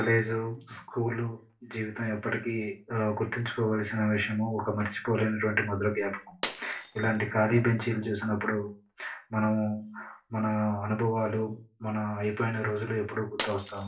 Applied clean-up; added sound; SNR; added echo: none; Shatter; 17 dB; reverberation time 0.3 s.